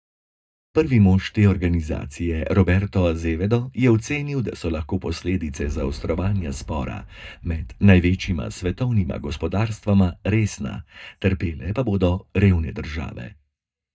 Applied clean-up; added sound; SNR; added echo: neural mask model DeepFilterNet 3.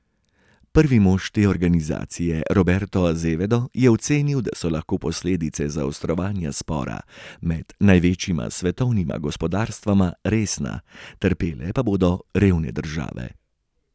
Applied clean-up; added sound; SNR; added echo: none; none; none; none.